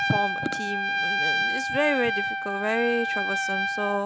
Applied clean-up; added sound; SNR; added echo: none; Trumpet; -1 dB; none.